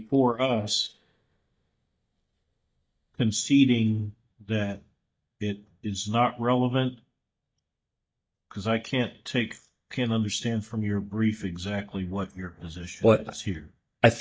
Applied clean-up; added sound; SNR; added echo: neural mask model DeepFilterNet 3.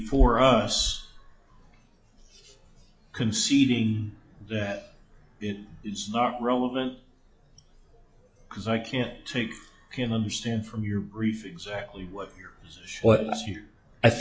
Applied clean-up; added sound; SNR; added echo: classical method log-MMSE.